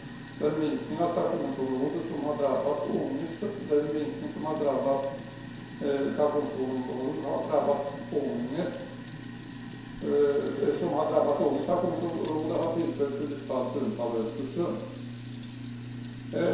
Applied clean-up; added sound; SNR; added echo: none; Sink (filling or washing); 11 dB; reverberation time 0.7 s.